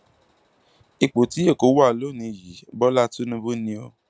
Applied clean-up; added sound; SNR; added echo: none; none; none; none.